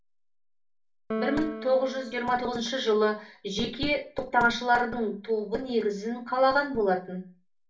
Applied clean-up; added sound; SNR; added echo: none; Piano; 12 dB; reverberation time 0.3 s.